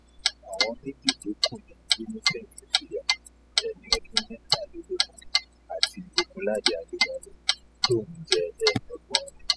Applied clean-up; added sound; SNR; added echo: classical method spectral subtraction.